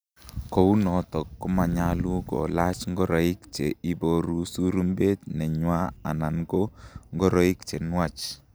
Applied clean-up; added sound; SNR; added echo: none; none; none; none.